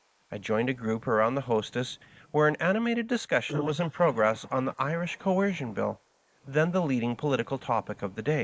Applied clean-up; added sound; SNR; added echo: neural mask model Resemble Enhance denoiser.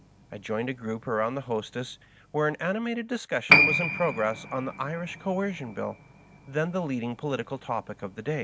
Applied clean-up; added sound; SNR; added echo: none; Piano; 1 dB; none.